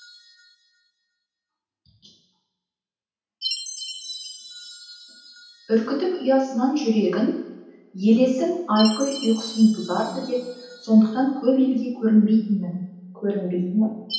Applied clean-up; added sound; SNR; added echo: none; Chime; 16 dB; reverberation time 0.9 s.